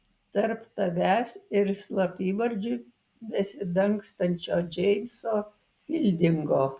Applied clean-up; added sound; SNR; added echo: none; none; none; none.